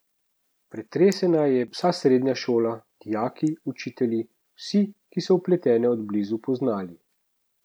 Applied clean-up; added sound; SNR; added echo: none; none; none; none.